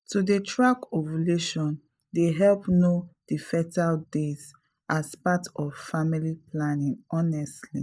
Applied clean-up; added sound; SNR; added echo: neural mask model DeepFilterNet 3.